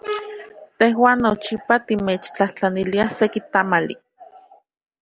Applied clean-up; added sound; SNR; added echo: none; none; none; none.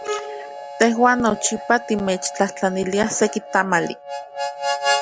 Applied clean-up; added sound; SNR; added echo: none; Harmonica; 7 dB; none.